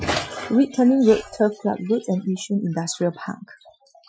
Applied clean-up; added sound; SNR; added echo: classical method Wiener filter.